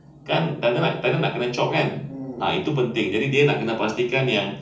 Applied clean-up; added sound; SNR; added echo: none; none; none; reverberation time 0.4 s.